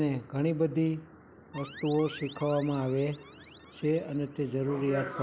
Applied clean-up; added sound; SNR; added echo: none; Alarm; 19 dB; none.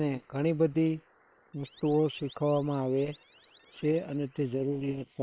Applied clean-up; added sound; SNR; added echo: neural separator model SepFormer WHAM!.